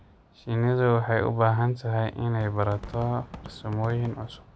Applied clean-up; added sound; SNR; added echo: none; Fireworks; 19 dB; none.